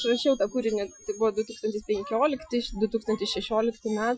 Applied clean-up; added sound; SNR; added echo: classical method Wiener filter.